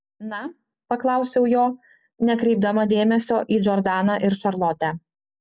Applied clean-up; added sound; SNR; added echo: none; none; none; none.